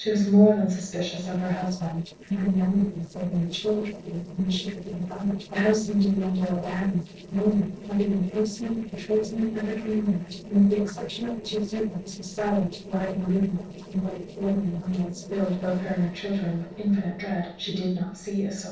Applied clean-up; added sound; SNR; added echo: neural separator model SepFormer DNS4.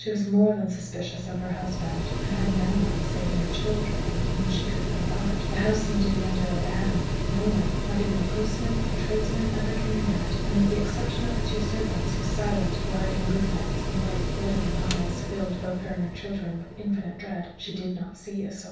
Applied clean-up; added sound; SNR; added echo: none; Mechanical fan; -1 dB; reverberation time 0.6 s.